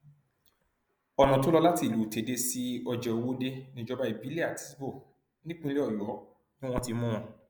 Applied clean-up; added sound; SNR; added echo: neural mask model Resemble Enhance denoiser.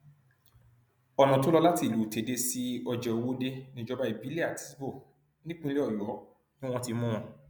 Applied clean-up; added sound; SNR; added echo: none; none; none; none.